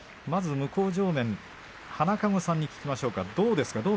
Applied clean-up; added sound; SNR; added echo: none; none; none; none.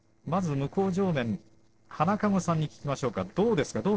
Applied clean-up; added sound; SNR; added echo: neural separator model SepFormer DNS4.